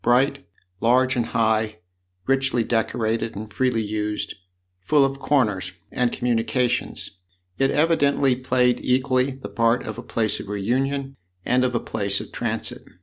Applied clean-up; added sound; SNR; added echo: none; none; none; none.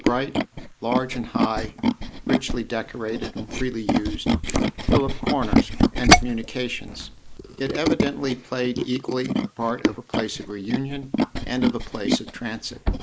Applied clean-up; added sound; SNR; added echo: neural mask model Resemble Enhance denoiser.